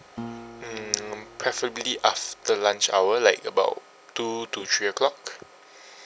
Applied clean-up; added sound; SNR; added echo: none; Acoustic guitar; 18 dB; none.